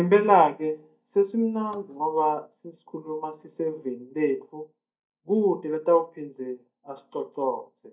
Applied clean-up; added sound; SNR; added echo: neural mask model DeepFilterNet 3.